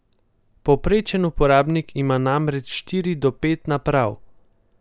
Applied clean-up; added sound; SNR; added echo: none; none; none; none.